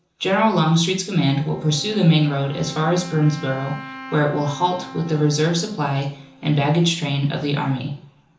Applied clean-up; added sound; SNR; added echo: none; Wind instrument, woodwind instrument; 19 dB; reverberation time 0.7 s.